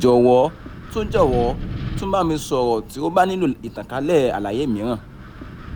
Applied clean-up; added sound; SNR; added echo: none; Wind; 12 dB; none.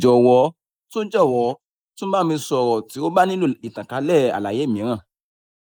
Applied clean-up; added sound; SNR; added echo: neural mask model Resemble Enhance denoiser.